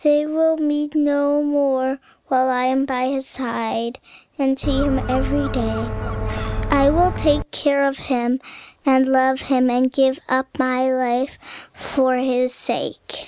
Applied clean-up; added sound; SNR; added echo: none; Gull, seagull; 3 dB; none.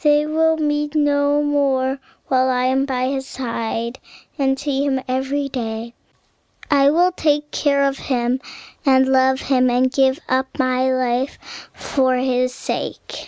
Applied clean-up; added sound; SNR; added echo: none; none; none; none.